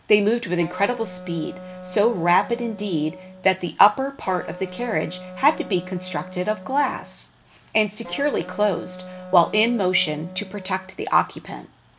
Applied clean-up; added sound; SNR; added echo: none; Wind instrument, woodwind instrument; 15 dB; none.